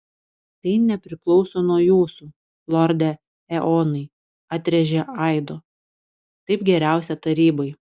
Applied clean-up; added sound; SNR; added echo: none; none; none; none.